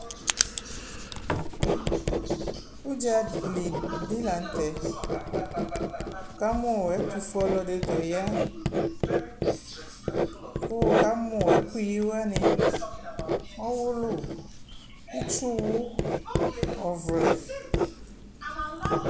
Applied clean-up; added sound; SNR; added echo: none; Writing; -2 dB; none.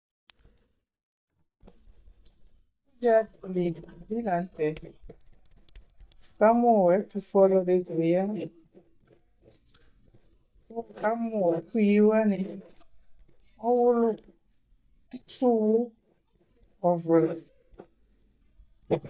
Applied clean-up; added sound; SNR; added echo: neural mask model DeepFilterNet 3.